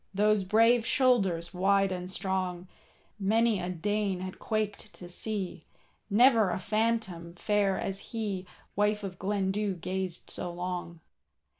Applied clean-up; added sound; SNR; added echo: none; none; none; none.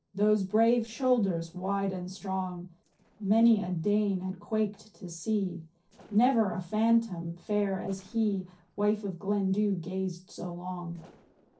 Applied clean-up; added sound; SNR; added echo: neural separator model SepFormer DNS4.